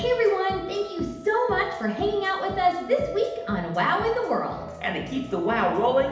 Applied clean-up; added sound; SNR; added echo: none; Wind instrument, woodwind instrument; 16 dB; reverberation time 0.8 s.